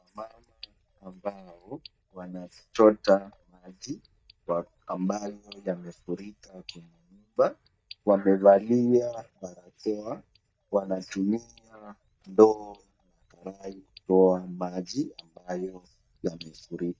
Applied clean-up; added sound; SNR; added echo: neural mask model DeepFilterNet 3.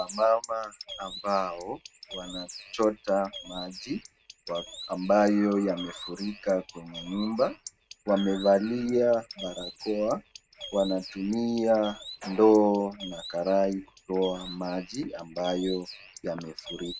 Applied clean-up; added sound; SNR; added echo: neural mask model RNNoise.